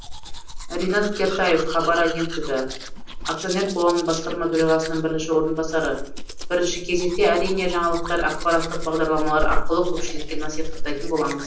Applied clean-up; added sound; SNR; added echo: none; Domestic sounds, home sounds; 3 dB; reverberation time 0.6 s.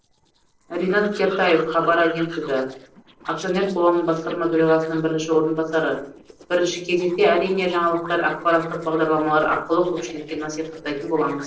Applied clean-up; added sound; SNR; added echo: neural separator model SepFormer DNS4.